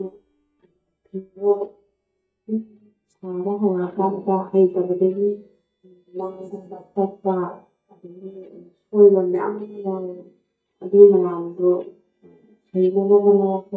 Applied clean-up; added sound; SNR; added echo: neural mask model DeepFilterNet 3.